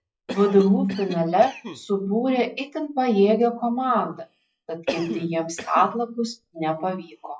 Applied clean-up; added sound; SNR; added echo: classical method log-MMSE.